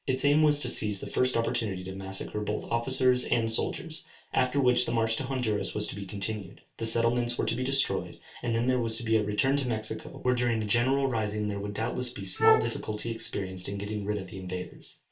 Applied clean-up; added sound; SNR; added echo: none; Wind instrument, woodwind instrument; -1 dB; reverberation time 0.3 s.